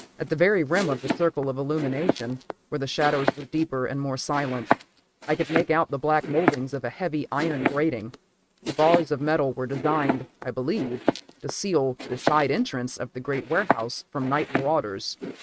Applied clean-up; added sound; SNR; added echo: neural mask model RNNoise.